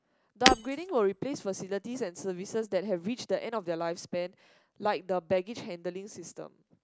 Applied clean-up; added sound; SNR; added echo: none; Shatter; -2 dB; none.